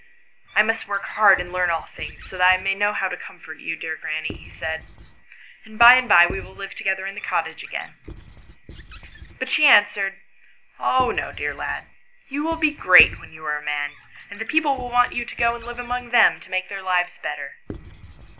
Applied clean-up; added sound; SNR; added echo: none; Squeak / Writing; 18 dB; none.